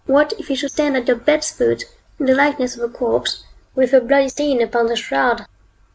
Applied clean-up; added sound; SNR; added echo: none; none; none; none.